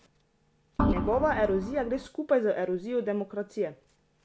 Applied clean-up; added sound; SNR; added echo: none; Organ; 0 dB; none.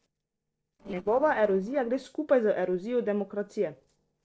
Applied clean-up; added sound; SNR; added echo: neural separator model SepFormer DNS4.